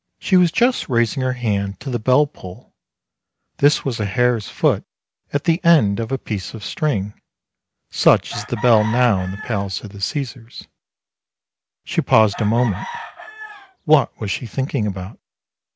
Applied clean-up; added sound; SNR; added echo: none; Chicken, rooster; 14 dB; none.